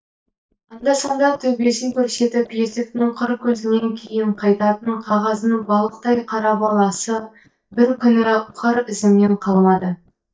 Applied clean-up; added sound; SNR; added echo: neural mask model DeepFilterNet 3.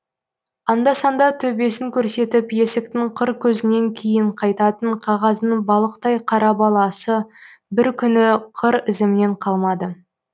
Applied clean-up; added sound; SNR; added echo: none; none; none; none.